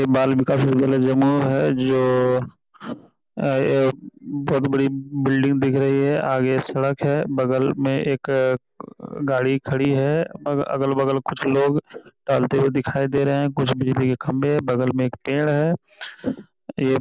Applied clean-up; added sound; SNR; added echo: none; none; none; none.